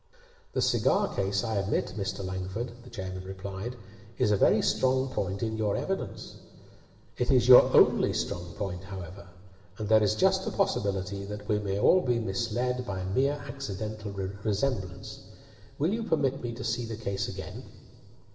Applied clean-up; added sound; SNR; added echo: none; none; none; reverberation time 2.8 s.